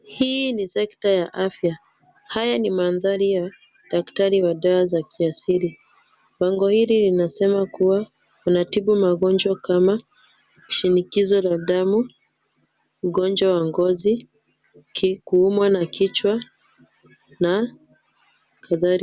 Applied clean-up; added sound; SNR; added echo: none; none; none; none.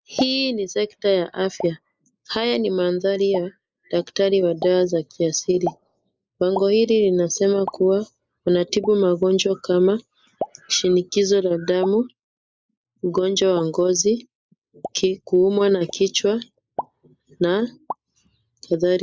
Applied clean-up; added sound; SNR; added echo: neural mask model Resemble Enhance denoiser.